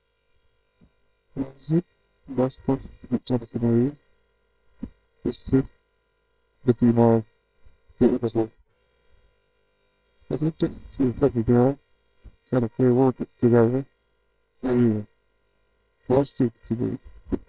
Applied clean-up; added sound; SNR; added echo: neural separator model SepFormer WHAMR!.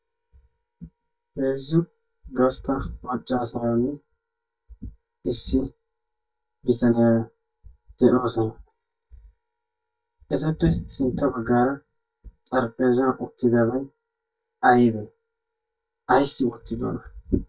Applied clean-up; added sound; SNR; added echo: neural mask model DeepFilterNet 3.